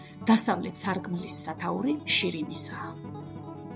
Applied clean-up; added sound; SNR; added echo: none; Acoustic guitar; 11 dB; none.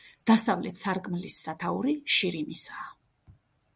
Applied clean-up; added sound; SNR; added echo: none; none; none; none.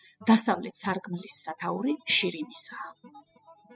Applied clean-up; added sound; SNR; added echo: classical method spectral subtraction.